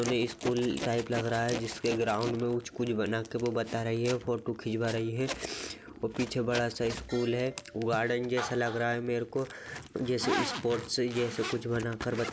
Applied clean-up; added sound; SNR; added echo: none; Zipper (clothing); 10 dB; none.